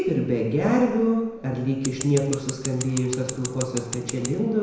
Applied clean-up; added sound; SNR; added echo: none; Scissors; 11 dB; reverberation time 1.0 s.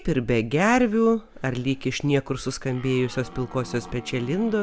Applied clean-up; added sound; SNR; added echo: none; none; none; none.